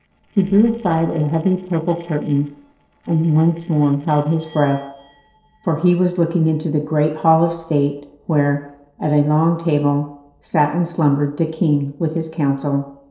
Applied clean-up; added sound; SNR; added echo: neural separator model SepFormer DNS4.